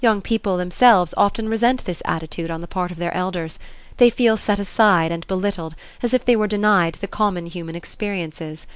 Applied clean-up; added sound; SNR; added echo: none; none; none; none.